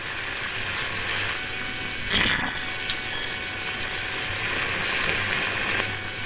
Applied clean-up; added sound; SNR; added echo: neural separator model SepFormer WHAMR!.